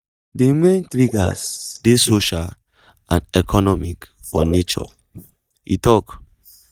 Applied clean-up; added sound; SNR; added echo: neural mask model DeepFilterNet 3.